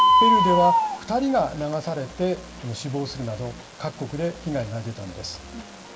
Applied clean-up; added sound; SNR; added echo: none; Bird; -2 dB; reverberation time 0.7 s.